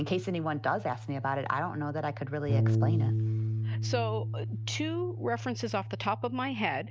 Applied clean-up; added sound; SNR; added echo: none; Bass guitar; 0 dB; none.